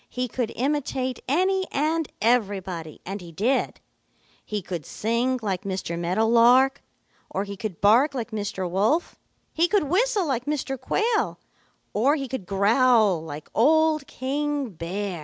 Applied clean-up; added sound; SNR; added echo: none; none; none; none.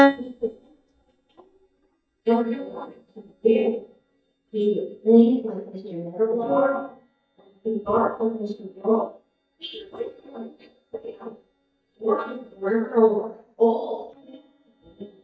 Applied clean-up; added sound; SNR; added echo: neural mask model DeepFilterNet 3.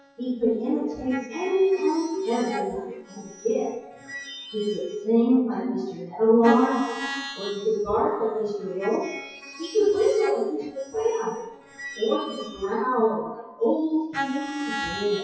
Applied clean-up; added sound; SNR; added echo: classical method WPE with log-MMSE.